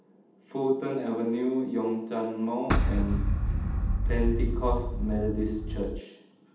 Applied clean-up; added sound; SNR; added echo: none; Boom; -4 dB; reverberation time 0.8 s.